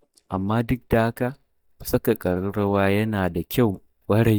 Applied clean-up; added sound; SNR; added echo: neural mask model DeepFilterNet 3.